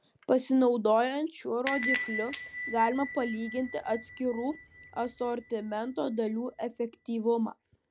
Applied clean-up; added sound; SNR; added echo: none; Door / Bell; -1 dB; none.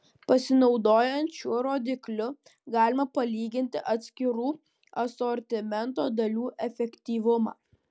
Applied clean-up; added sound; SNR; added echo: none; none; none; none.